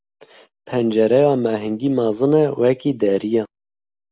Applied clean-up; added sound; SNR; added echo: none; none; none; none.